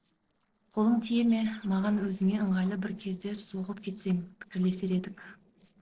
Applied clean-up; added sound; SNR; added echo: neural separator model SepFormer DNS4.